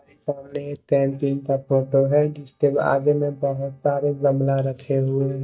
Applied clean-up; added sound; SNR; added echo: neural mask model DeepFilterNet 3.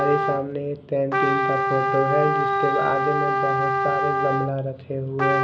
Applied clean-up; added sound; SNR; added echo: none; Trumpet; -2 dB; reverberation time 0.7 s.